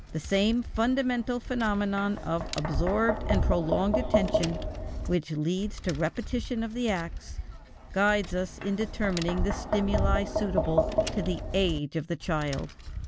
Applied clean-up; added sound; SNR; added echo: none; Tap; 3 dB; none.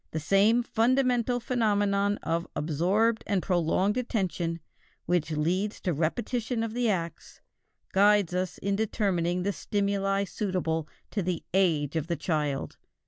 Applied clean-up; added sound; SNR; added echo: none; none; none; none.